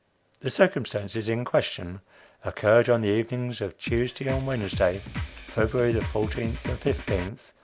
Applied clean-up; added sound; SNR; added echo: none; Drum kit; 6 dB; none.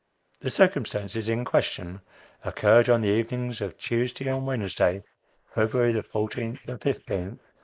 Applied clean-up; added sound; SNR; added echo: neural mask model Resemble Enhance denoiser.